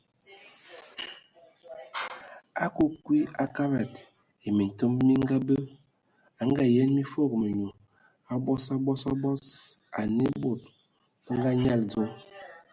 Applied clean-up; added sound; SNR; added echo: none; none; none; none.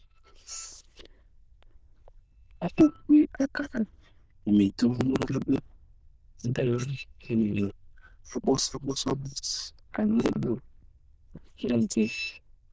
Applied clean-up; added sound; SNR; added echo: neural diffusion model UNIVERSE++.